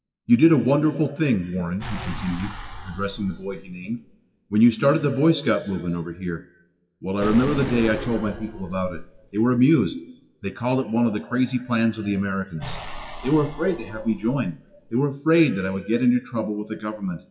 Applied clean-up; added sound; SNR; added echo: classical method WPE with log-MMSE.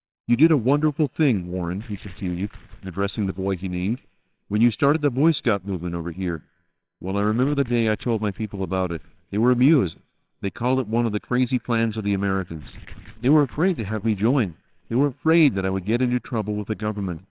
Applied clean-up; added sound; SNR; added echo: neural separator model SepFormer WHAMR!.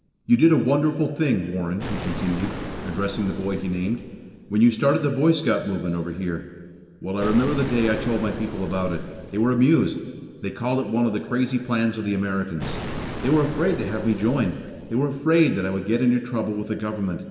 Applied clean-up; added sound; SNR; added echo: none; Explosion; 13 dB; reverberation time 2.0 s.